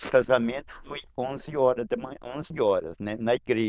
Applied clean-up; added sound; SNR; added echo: neural diffusion model UNIVERSE++.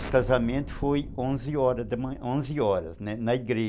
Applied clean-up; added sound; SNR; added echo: none; Explosion; 13 dB; none.